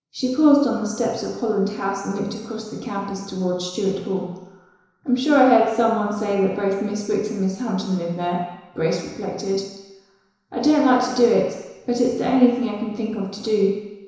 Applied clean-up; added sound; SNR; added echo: none; none; none; reverberation time 1.0 s.